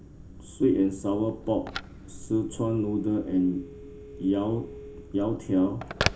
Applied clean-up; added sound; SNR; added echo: none; Telephone; 11 dB; reverberation time 0.4 s.